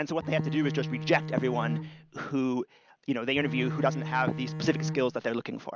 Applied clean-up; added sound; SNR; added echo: none; Bowed string instrument; 5 dB; none.